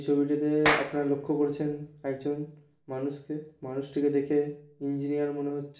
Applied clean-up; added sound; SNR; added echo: none; Clapping; 4 dB; reverberation time 0.5 s.